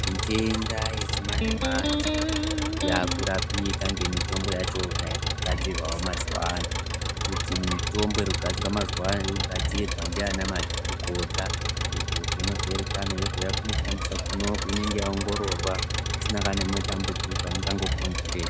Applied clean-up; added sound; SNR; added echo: none; Engine + Electric guitar; -4 dB; none.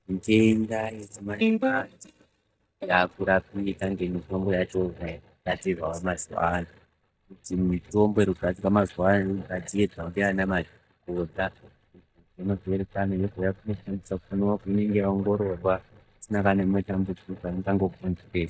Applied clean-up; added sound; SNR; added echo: neural mask model DeepFilterNet 3.